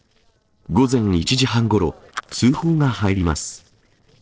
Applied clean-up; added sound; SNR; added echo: neural separator model SepFormer DNS4.